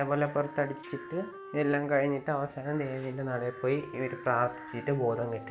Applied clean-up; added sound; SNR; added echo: none; Wind instrument, woodwind instrument; 15 dB; none.